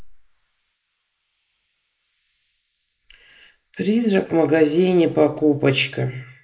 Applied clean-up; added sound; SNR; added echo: neural mask model Resemble Enhance denoiser.